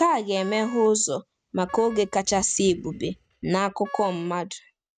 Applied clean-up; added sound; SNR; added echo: neural mask model RNNoise.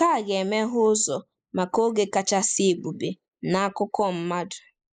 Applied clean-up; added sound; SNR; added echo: neural mask model Resemble Enhance denoiser.